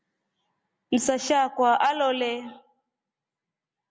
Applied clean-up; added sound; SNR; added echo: none; none; none; none.